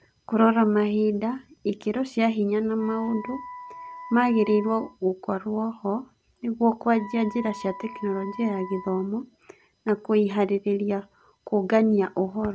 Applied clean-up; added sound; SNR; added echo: none; Wind instrument, woodwind instrument; 16 dB; none.